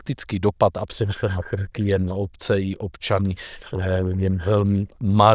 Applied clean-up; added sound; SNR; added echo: neural diffusion model UNIVERSE++.